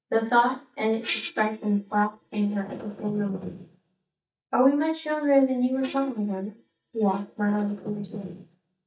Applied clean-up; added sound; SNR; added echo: neural mask model DeepFilterNet 3.